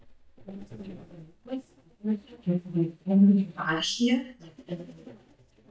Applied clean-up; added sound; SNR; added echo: neural mask model DeepFilterNet 3.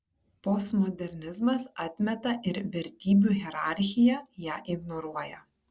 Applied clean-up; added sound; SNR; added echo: none; none; none; none.